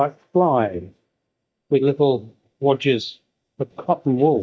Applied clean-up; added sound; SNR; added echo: neural mask model DeepFilterNet 3.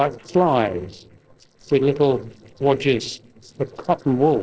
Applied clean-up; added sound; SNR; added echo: neural separator model SepFormer DNS4.